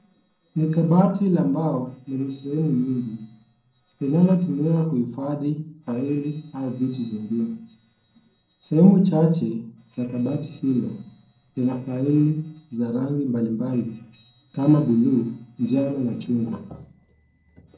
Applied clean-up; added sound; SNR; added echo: neural separator model SepFormer DNS4.